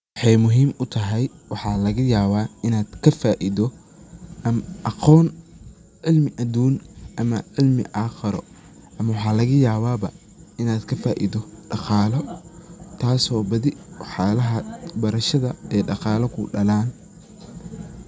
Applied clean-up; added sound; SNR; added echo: none; none; none; none.